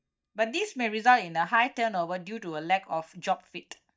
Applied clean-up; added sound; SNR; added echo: neural mask model DeepFilterNet 3.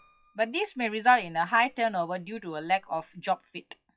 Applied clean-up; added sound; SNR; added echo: classical method WPE with log-MMSE.